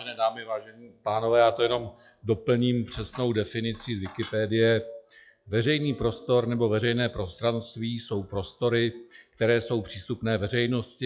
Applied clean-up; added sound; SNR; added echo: classical method log-MMSE.